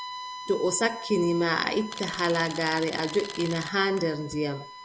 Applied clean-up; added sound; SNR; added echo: none; Tools + Bowed string instrument; 12 dB; none.